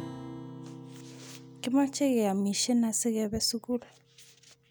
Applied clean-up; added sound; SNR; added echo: none; Acoustic guitar; 17 dB; none.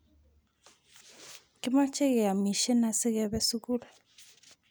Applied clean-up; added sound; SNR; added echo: none; none; none; none.